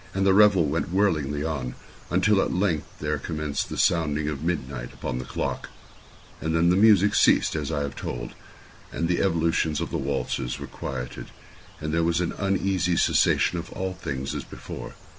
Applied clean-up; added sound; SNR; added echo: none; none; none; none.